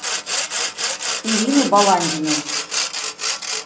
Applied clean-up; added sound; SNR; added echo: none; Sawing; 1 dB; reverberation time 0.5 s.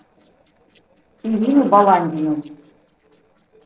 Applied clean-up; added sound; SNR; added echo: neural separator model SepFormer DNS4.